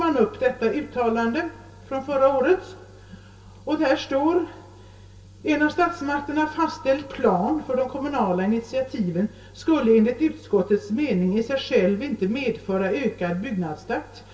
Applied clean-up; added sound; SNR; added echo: none; none; none; reverberation time 0.2 s.